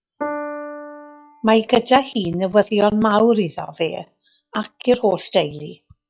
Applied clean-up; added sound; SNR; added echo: classical method log-MMSE.